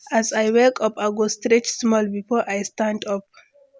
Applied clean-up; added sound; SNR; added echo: none; none; none; none.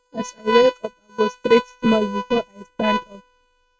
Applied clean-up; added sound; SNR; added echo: neural mask model RNNoise.